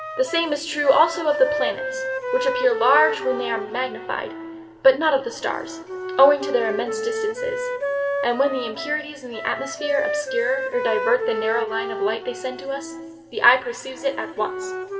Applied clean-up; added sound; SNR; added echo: none; Wind instrument, woodwind instrument; 5 dB; reverberation time 1.8 s.